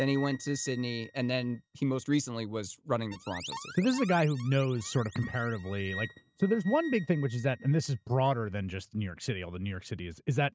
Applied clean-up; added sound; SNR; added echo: neural mask model RNNoise.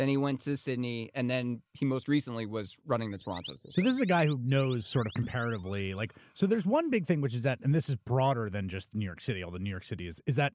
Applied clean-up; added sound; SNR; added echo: neural mask model Resemble Enhance denoiser.